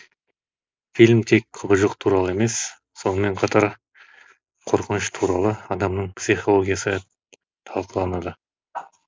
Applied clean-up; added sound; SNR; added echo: neural mask model Resemble Enhance denoiser.